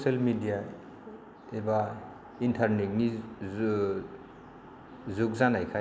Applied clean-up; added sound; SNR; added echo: none; none; none; none.